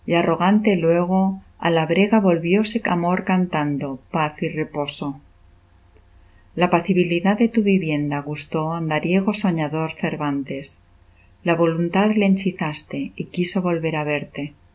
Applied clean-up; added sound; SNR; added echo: none; none; none; none.